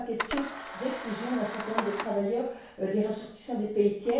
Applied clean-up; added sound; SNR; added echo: none; Camera; 9 dB; reverberation time 0.6 s.